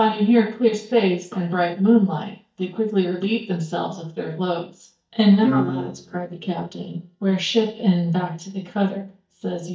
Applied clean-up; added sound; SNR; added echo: neural mask model DeepFilterNet 3.